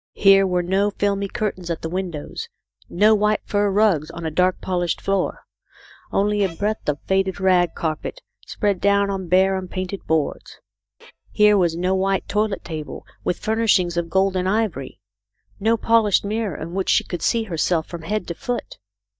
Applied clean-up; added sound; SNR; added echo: neural mask model DeepFilterNet 3.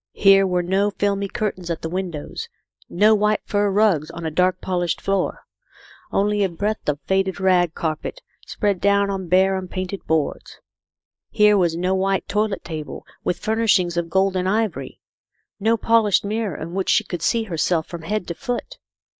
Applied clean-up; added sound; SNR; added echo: neural mask model Resemble Enhance denoiser.